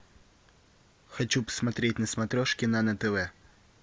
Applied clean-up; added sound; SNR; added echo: none; none; none; none.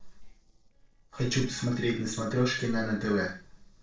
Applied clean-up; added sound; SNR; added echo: neural separator model SepFormer DNS4.